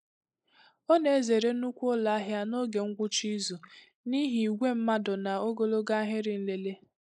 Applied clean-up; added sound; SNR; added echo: neural mask model Resemble Enhance denoiser.